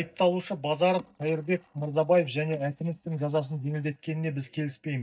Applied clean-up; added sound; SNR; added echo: neural mask model DeepFilterNet 3.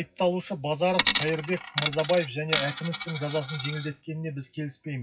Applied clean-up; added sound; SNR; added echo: classical method WPE with log-MMSE.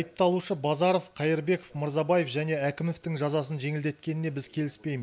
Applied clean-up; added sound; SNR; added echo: none; none; none; none.